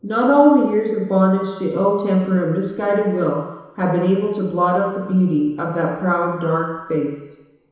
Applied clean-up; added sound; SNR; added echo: none; none; none; reverberation time 1.0 s.